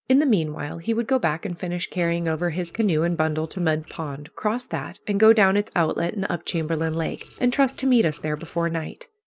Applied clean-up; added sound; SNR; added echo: neural separator model SepFormer DNS4.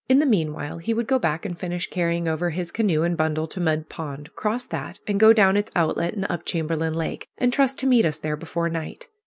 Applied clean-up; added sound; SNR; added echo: none; none; none; none.